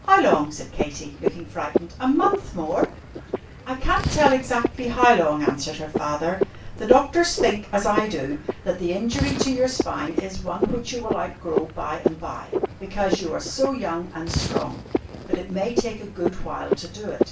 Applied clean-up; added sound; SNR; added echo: none; Frog; 4 dB; reverberation time 0.3 s.